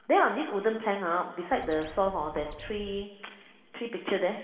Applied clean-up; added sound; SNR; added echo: none; Bird; 16 dB; reverberation time 2.1 s.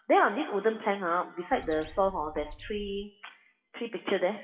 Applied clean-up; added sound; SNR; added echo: classical method WPE with log-MMSE.